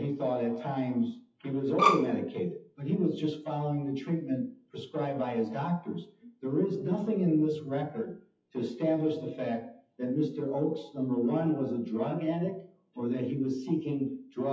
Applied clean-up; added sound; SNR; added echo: classical method WPE with log-MMSE.